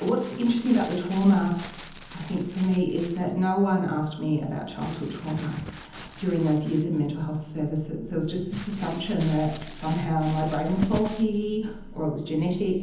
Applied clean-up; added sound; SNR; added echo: none; Crumpling, crinkling; 16 dB; reverberation time 1.3 s.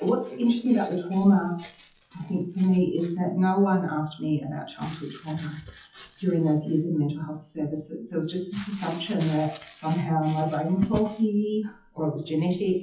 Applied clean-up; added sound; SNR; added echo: classical method WPE with log-MMSE.